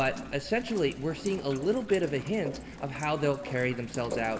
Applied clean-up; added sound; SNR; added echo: none; Rain; 11 dB; reverberation time 1.3 s.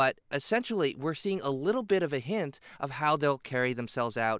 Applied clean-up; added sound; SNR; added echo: none; none; none; none.